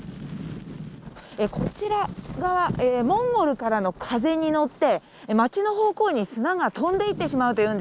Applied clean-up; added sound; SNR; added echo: none; none; none; none.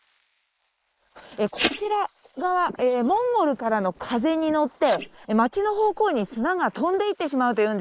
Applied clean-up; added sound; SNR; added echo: neural mask model Resemble Enhance denoiser.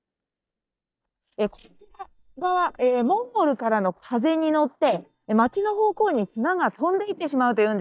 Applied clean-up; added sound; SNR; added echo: neural mask model DeepFilterNet 3.